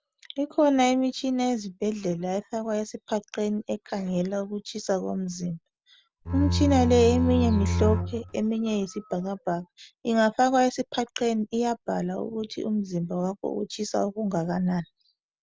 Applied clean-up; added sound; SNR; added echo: none; Bowed string instrument; -1 dB; none.